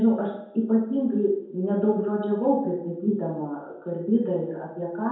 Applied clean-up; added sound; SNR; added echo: none; none; none; reverberation time 0.9 s.